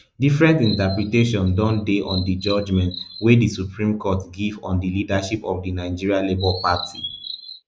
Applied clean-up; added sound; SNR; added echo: neural mask model Resemble Enhance denoiser.